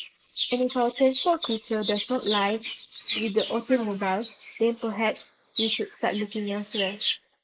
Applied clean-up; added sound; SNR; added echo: neural mask model Resemble Enhance denoiser.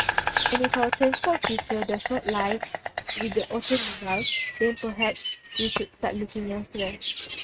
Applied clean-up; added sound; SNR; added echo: neural mask model RNNoise.